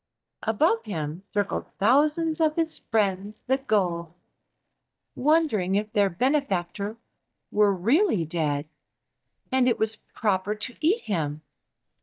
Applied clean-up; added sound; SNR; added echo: neural mask model DeepFilterNet 3.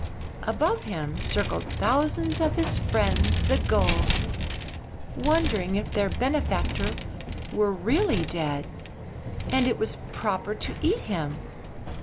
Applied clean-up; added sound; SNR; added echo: none; Vehicle; 1 dB; none.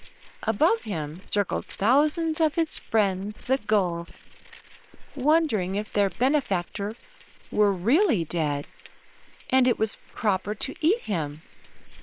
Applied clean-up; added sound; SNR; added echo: neural separator model SepFormer WHAM!.